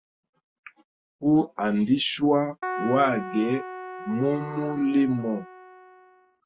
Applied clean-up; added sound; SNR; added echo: none; Keyboard (musical); 10 dB; none.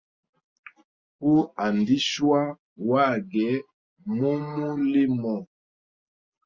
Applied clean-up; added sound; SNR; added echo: none; none; none; none.